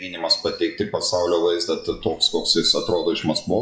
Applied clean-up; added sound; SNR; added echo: classical method WPE with log-MMSE.